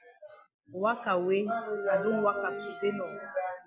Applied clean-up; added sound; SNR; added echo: none; Wind instrument, woodwind instrument; 12 dB; none.